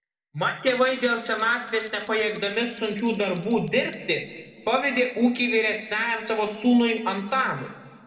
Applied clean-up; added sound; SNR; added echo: none; Bell; -2 dB; reverberation time 1.8 s.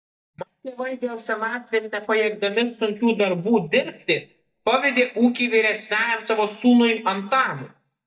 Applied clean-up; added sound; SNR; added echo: neural mask model DeepFilterNet 3.